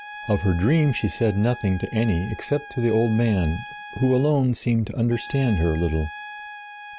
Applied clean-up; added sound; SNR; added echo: none; Trumpet; 16 dB; none.